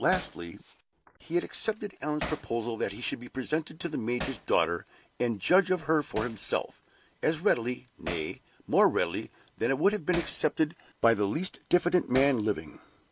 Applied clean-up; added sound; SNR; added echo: none; Hammer; 16 dB; none.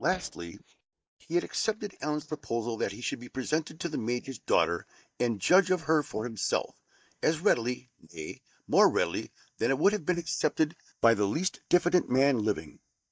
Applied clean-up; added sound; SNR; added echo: neural mask model DeepFilterNet 3.